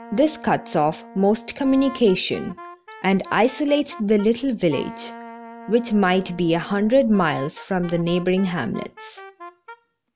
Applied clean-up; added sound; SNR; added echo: none; Wind instrument, woodwind instrument; 18 dB; none.